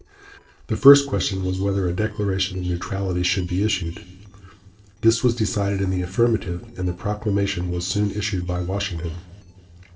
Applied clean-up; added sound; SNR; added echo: neural separator model SepFormer DNS4.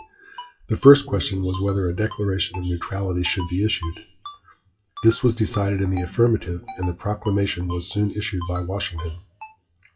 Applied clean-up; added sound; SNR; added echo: classical method WPE with log-MMSE.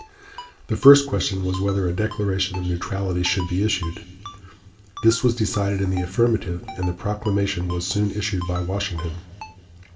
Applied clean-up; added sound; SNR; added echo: none; Ringtone; 19 dB; reverberation time 2.4 s.